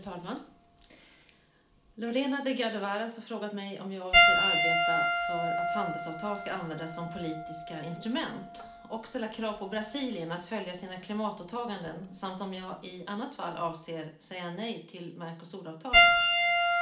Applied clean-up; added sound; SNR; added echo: none; Piano; -5 dB; reverberation time 0.4 s.